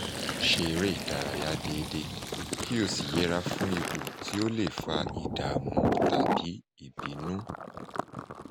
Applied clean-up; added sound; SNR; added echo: none; Fill (with liquid); -1 dB; none.